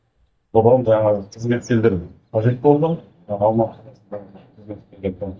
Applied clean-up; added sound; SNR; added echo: neural mask model DeepFilterNet 3.